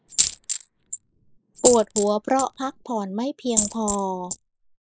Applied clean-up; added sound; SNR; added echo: neural mask model Resemble Enhance denoiser.